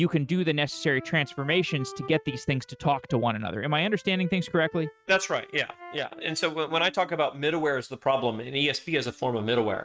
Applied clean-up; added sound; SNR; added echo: neural mask model RNNoise.